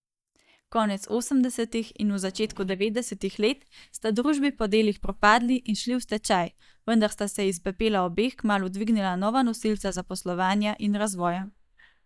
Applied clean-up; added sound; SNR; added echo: neural mask model DeepFilterNet 3.